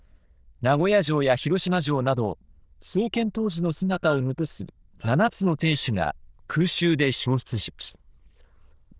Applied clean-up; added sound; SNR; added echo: neural diffusion model UNIVERSE++.